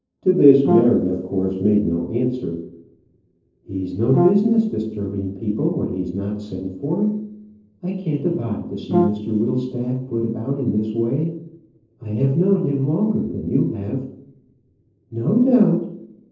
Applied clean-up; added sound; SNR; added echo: neural separator model SepFormer DNS4.